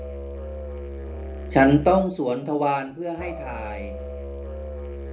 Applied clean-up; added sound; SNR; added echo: none; Musical instrument; 9 dB; reverberation time 0.3 s.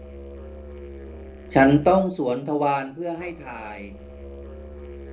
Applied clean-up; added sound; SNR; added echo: neural separator model SepFormer DNS4.